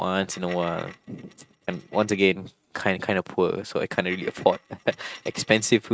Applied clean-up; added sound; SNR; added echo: neural mask model RNNoise.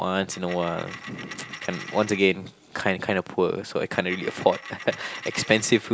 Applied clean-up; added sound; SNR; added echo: none; Coin (dropping); 14 dB; none.